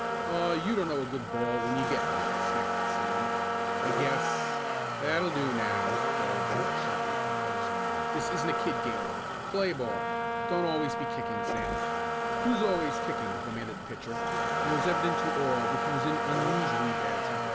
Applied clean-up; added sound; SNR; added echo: none; Brass instrument + Motor vehicle (road); -4 dB; none.